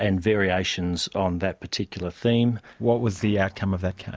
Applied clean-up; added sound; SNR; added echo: none; none; none; none.